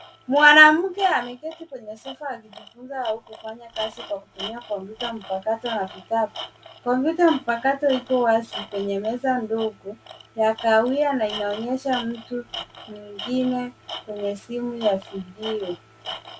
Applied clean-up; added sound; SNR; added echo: none; Tools; 15 dB; none.